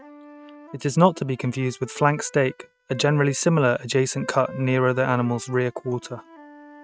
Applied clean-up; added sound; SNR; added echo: neural mask model RNNoise.